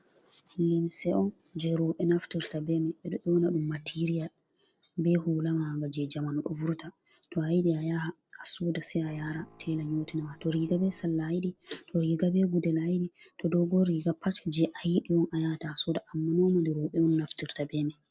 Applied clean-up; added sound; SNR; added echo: neural separator model SepFormer DNS4.